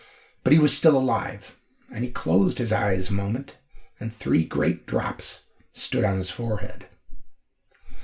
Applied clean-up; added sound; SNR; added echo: none; none; none; reverberation time 0.2 s.